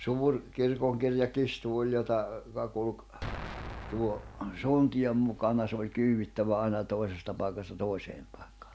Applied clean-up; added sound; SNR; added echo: none; Explosion; 12 dB; none.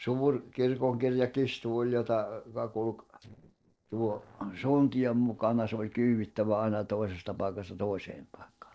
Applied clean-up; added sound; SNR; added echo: neural separator model SepFormer DNS4.